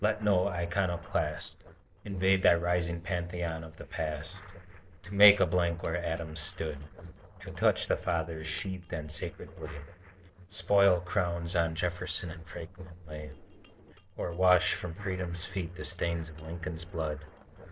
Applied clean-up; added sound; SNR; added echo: neural separator model SepFormer DNS4.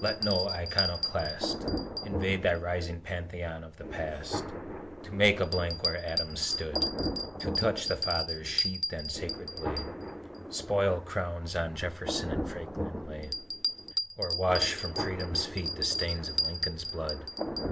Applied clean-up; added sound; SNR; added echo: none; Thunder + Bell; 1 dB; none.